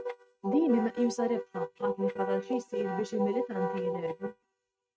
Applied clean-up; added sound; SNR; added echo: neural mask model RNNoise.